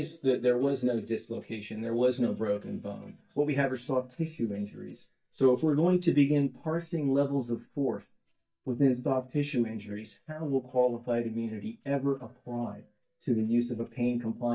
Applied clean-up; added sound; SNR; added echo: neural mask model DeepFilterNet 3.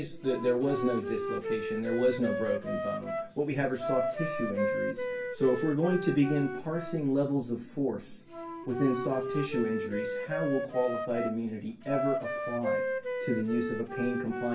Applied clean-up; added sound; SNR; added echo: none; Wind instrument, woodwind instrument; 4 dB; reverberation time 0.2 s.